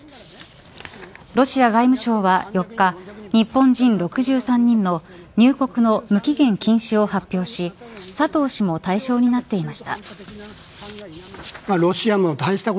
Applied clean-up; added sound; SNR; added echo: none; none; none; none.